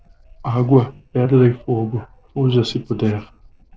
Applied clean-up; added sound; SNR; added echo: neural separator model SepFormer DNS4.